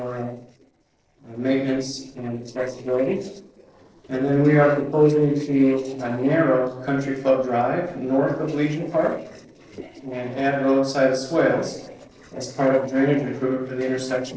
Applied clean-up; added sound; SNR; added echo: neural separator model SepFormer DNS4.